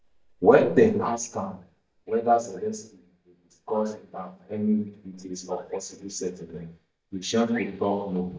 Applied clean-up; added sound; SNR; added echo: neural mask model DeepFilterNet 3.